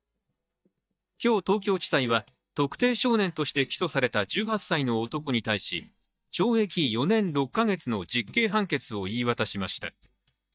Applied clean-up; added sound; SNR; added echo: neural mask model DeepFilterNet 3.